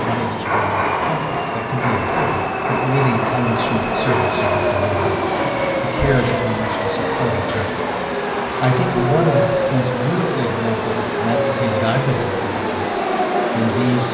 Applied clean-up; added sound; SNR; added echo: none; Chatter / Subway, metro, underground; -3 dB; reverberation time 0.9 s.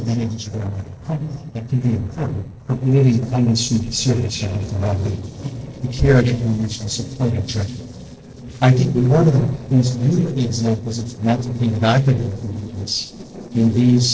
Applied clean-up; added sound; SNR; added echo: neural separator model SepFormer DNS4.